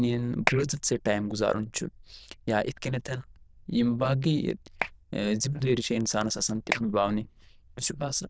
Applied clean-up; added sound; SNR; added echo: neural diffusion model UNIVERSE++.